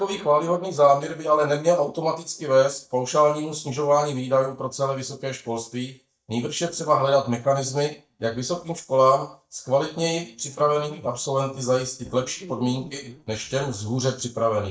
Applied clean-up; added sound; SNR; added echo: neural mask model DeepFilterNet 3.